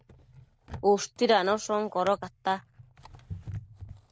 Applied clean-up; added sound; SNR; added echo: none; Drawer open or close; 16 dB; none.